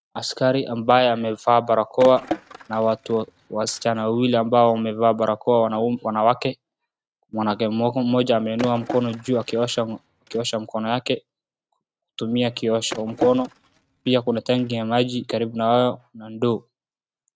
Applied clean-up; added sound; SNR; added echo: neural mask model RNNoise.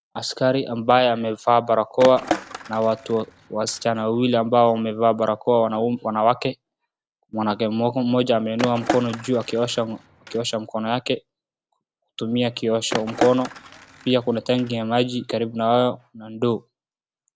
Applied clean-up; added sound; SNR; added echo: none; Skateboard; 9 dB; none.